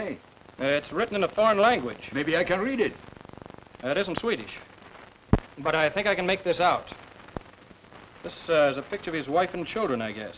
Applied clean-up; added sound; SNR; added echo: none; none; none; none.